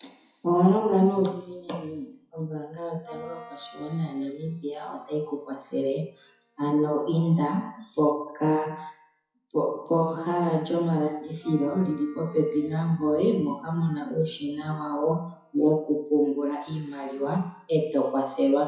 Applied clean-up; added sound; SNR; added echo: classical method WPE with log-MMSE.